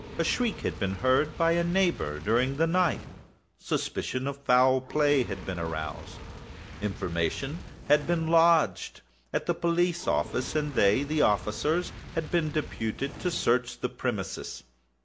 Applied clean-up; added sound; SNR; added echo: none; Fire; 15 dB; none.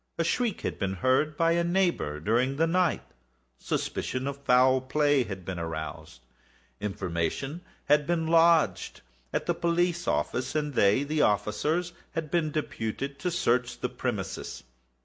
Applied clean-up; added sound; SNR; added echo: none; none; none; none.